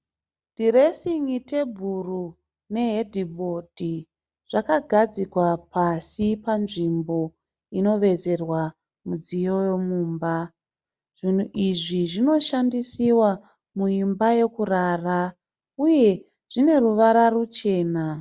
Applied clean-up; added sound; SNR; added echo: none; none; none; none.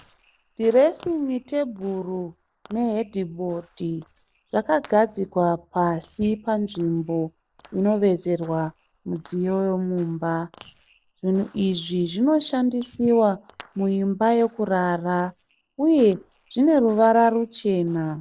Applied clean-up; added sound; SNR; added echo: neural separator model SepFormer DNS4.